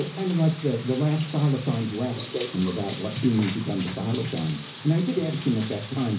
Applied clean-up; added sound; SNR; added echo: none; Bathtub (filling or washing); 14 dB; reverberation time 0.5 s.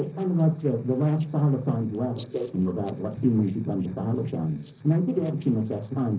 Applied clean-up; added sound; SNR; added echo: neural separator model SepFormer DNS4.